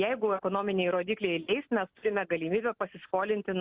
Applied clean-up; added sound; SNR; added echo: none; none; none; none.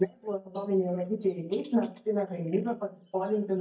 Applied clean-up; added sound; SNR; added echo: neural mask model DeepFilterNet 3.